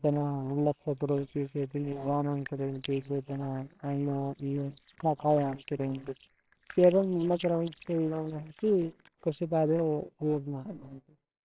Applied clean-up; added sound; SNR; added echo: neural separator model SepFormer WHAMR!.